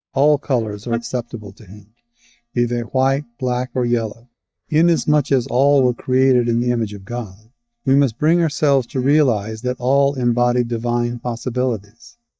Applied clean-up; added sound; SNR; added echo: neural mask model DeepFilterNet 3.